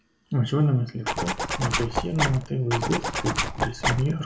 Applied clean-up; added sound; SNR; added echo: none; Zipper (clothing); 1 dB; reverberation time 0.6 s.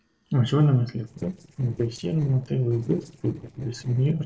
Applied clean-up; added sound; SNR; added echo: neural separator model SepFormer DNS4.